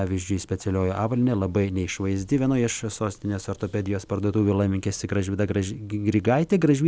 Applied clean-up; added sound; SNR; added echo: none; none; none; none.